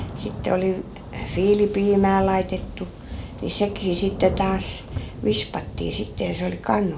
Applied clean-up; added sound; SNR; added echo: none; Thunder / Rain; 10 dB; none.